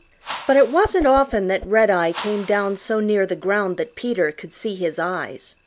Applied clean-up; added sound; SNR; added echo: none; Whoosh, swoosh, swish + Whoosh, swoosh, swish; 15 dB; none.